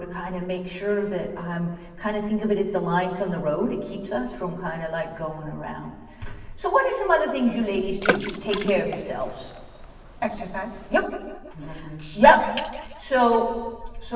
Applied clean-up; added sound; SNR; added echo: none; Water / Splash, splatter; 6 dB; reverberation time 1.4 s.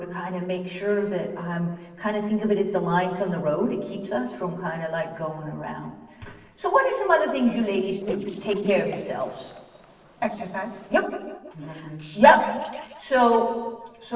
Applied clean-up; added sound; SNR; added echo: neural separator model SepFormer DNS4.